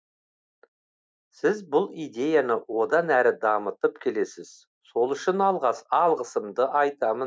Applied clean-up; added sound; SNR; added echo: none; none; none; none.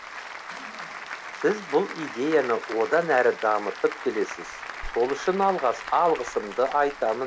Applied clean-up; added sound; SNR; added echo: none; Applause; 12 dB; none.